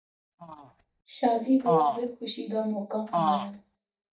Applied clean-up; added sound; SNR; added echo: neural mask model DeepFilterNet 3.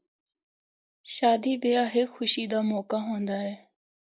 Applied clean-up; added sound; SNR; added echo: none; none; none; none.